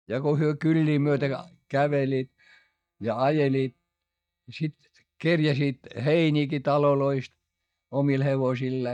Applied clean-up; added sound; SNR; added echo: neural mask model DeepFilterNet 3.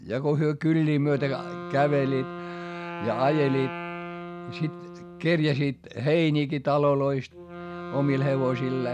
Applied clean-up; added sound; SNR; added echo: none; Wind instrument, woodwind instrument; 12 dB; none.